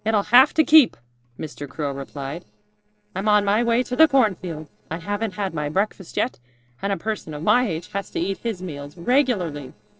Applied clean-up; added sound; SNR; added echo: neural separator model SepFormer DNS4.